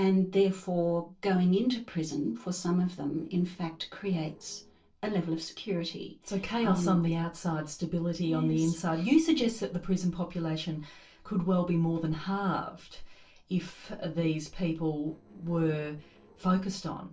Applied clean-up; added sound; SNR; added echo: neural separator model SepFormer DNS4.